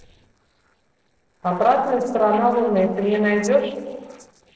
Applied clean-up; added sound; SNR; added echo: neural separator model SepFormer DNS4.